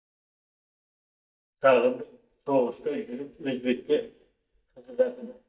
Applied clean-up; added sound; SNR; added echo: neural mask model DeepFilterNet 3.